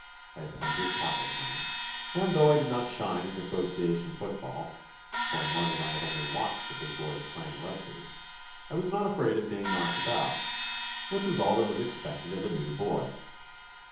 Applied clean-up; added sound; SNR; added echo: none; Crash cymbal; 4 dB; reverberation time 0.7 s.